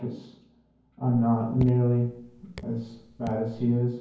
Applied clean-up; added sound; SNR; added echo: none; Raindrop / Drip; 15 dB; reverberation time 0.9 s.